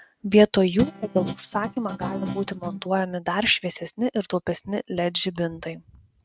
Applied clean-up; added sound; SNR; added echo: neural mask model RNNoise.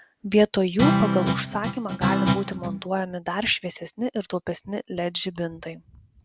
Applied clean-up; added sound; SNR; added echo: none; Guitar; -2 dB; none.